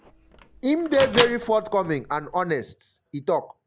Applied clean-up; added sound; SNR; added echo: none; Microwave oven; 6 dB; none.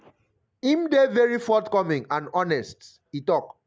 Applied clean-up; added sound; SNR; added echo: none; none; none; none.